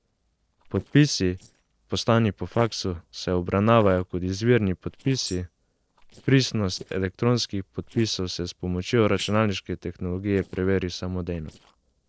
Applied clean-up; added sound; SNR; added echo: neural separator model SepFormer DNS4.